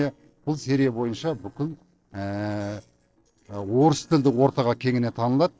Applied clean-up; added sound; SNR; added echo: neural separator model SepFormer DNS4.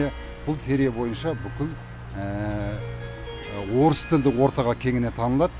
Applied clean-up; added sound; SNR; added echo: none; Harp; 19 dB; none.